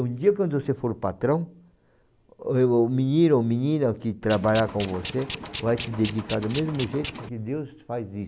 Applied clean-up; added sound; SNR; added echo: none; Tools; 11 dB; none.